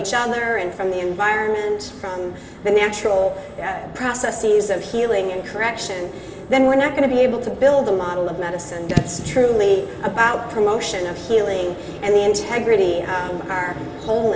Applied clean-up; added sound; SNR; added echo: none; Fireworks / Boom; 10 dB; reverberation time 1.5 s.